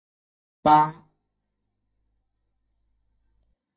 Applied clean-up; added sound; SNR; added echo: neural mask model DeepFilterNet 3.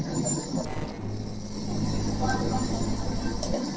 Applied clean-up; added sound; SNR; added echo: neural separator model SepFormer DNS4.